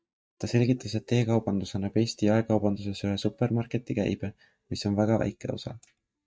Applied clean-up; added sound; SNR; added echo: neural mask model DeepFilterNet 3.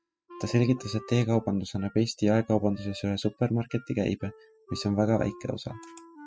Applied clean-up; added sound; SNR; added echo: classical method spectral subtraction.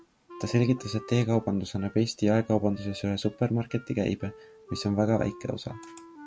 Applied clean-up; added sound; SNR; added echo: none; Wind instrument, woodwind instrument; 19 dB; none.